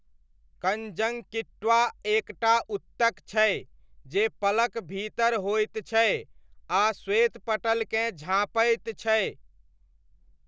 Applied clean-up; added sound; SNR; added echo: none; none; none; none.